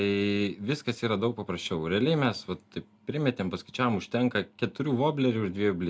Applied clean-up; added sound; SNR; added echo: none; none; none; none.